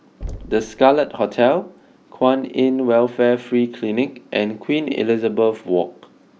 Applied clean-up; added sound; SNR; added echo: none; Knock; 20 dB; none.